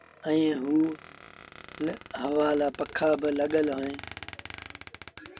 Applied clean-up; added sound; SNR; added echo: none; Squeak; 17 dB; none.